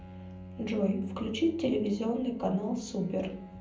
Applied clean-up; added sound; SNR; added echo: none; Bowed string instrument; 17 dB; reverberation time 0.6 s.